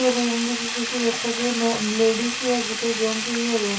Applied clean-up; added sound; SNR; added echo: none; Sink (filling or washing); 4 dB; reverberation time 0.3 s.